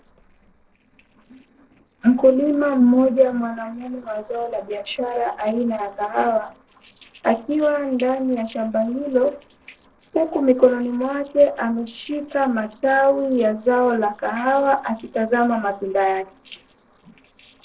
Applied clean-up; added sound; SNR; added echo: neural separator model SepFormer DNS4.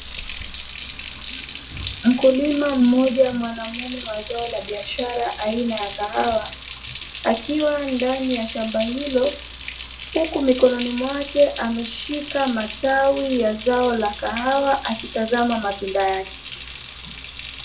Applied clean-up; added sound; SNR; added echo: none; Water tap, faucet; 4 dB; reverberation time 0.3 s.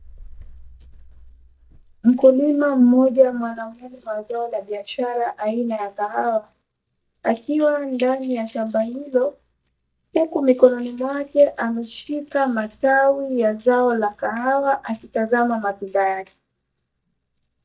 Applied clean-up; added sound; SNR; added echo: neural mask model DeepFilterNet 3.